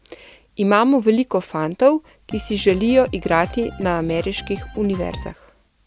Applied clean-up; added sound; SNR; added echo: none; Drum kit; 14 dB; none.